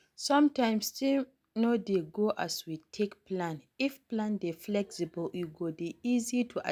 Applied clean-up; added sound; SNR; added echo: none; none; none; none.